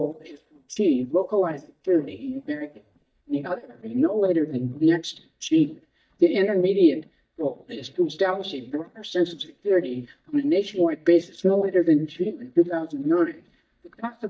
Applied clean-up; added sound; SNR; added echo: neural mask model DeepFilterNet 3.